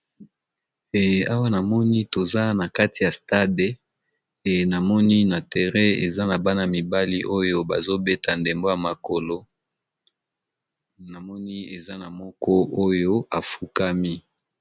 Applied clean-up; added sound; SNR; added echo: none; none; none; none.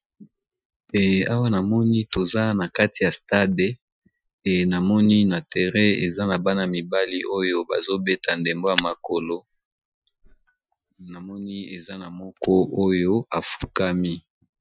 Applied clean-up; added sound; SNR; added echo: classical method Wiener filter.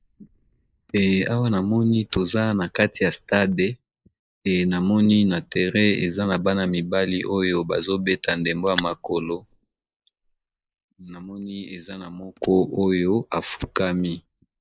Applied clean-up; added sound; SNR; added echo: neural mask model Resemble Enhance denoiser.